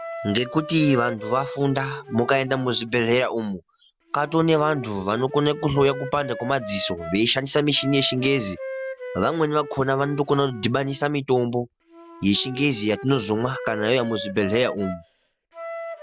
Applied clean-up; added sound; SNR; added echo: none; Wind instrument, woodwind instrument; 13 dB; none.